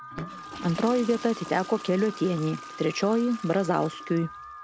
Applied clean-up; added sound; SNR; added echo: none; Toilet flush / Water + Alarm; 13 dB; none.